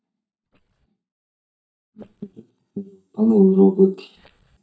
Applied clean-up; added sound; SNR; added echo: neural mask model DeepFilterNet 3.